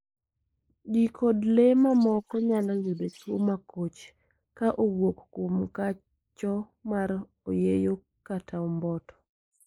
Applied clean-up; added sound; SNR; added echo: neural mask model Resemble Enhance denoiser.